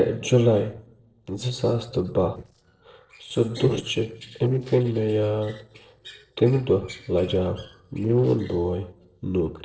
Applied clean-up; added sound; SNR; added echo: neural separator model SepFormer DNS4.